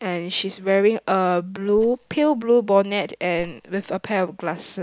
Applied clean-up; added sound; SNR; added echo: neural mask model Resemble Enhance denoiser.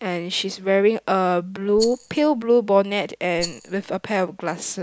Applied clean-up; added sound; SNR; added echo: none; Rattle; 14 dB; none.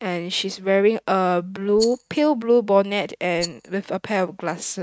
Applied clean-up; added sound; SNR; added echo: neural mask model RNNoise.